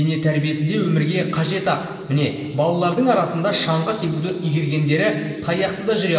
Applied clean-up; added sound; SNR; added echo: neural separator model SepFormer DNS4.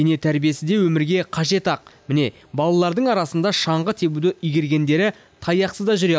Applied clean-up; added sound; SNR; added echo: none; none; none; none.